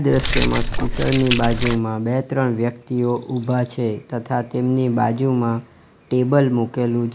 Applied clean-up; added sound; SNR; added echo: none; Keys jangling; 2 dB; none.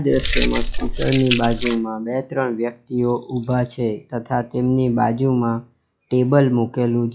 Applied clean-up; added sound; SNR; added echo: classical method log-MMSE.